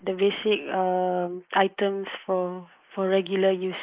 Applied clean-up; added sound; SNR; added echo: neural mask model Resemble Enhance denoiser.